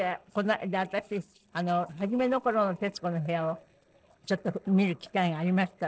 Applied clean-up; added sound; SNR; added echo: neural separator model SepFormer DNS4.